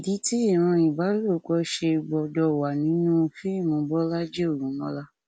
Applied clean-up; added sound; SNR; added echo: none; none; none; none.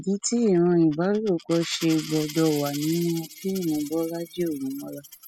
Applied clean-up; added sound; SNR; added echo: classical method spectral subtraction.